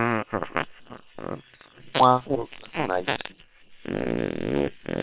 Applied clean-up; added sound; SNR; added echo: neural separator model SepFormer WHAM!.